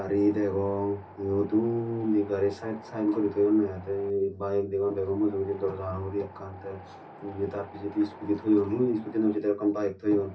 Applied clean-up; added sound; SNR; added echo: none; Wind; 20 dB; reverberation time 0.3 s.